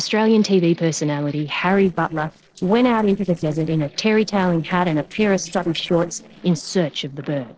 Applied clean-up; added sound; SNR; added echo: neural separator model SepFormer DNS4.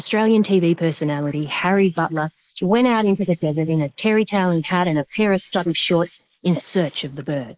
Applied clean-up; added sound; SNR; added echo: neural mask model Resemble Enhance denoiser.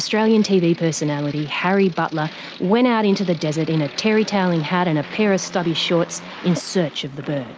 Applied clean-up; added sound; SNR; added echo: none; none; none; none.